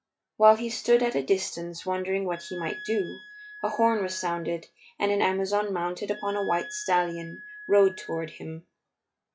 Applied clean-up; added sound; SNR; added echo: classical method log-MMSE.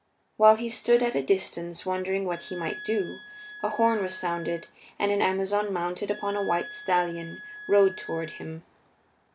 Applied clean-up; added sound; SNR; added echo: none; Wind instrument, woodwind instrument; 16 dB; none.